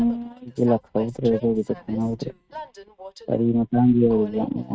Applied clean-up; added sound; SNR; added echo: neural mask model RNNoise.